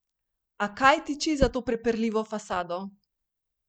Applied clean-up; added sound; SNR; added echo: none; none; none; none.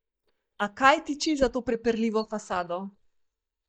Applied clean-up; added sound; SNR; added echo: neural mask model DeepFilterNet 3.